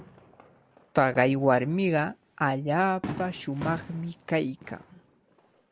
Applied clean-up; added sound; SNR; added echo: none; Fireworks; 15 dB; none.